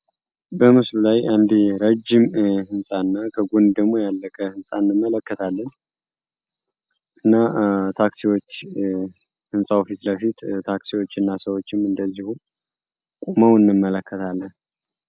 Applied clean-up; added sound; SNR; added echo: none; none; none; none.